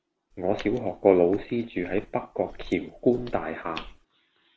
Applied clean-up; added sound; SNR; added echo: none; Walk, footsteps; 17 dB; none.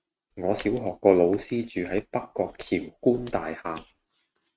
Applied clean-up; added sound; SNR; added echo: neural mask model RNNoise.